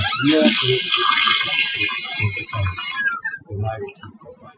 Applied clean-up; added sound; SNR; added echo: classical method Wiener filter.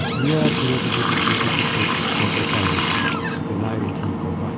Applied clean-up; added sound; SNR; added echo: none; Water tap, faucet; -5 dB; none.